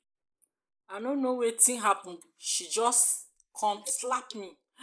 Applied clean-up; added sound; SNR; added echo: neural mask model Resemble Enhance denoiser.